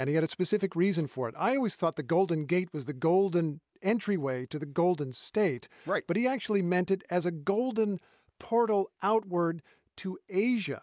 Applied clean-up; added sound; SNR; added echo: none; none; none; none.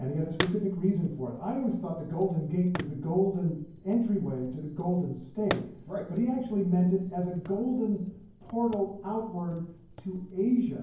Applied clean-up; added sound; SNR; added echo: none; Fire; 13 dB; reverberation time 0.9 s.